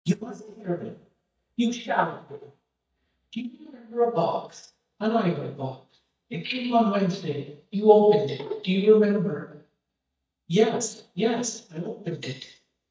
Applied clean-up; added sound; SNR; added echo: neural mask model DeepFilterNet 3.